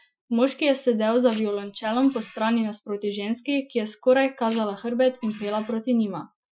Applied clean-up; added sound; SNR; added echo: classical method Wiener filter.